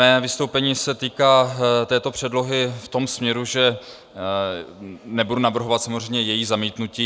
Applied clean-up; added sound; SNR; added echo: none; none; none; none.